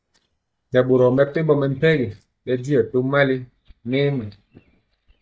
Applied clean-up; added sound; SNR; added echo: neural mask model DeepFilterNet 3.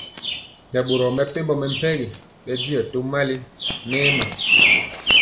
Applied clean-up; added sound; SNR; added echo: none; Bird vocalization, bird call, bird song; -2 dB; reverberation time 0.3 s.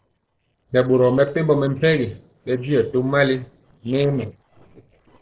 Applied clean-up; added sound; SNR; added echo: neural separator model SepFormer DNS4.